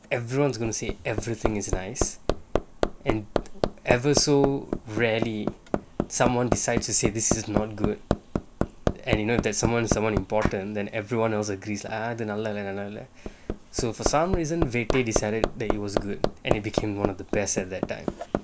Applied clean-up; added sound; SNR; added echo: none; Hammer; 2 dB; none.